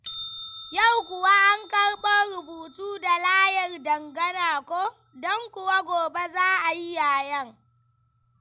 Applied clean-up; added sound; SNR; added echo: none; Bell; 15 dB; none.